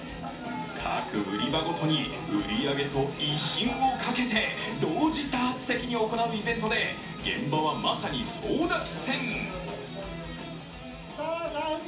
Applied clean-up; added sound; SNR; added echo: none; none; none; reverberation time 0.4 s.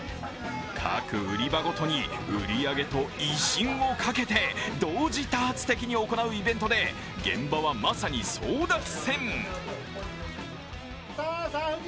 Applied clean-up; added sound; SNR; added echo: none; none; none; none.